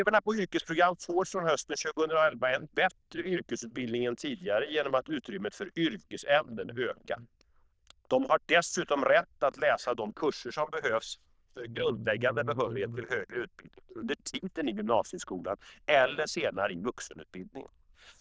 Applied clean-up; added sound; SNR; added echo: neural diffusion model UNIVERSE++.